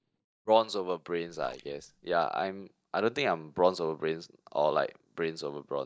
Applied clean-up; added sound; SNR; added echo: neural mask model DeepFilterNet 3.